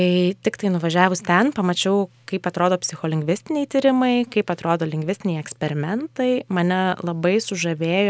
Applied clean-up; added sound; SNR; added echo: none; none; none; none.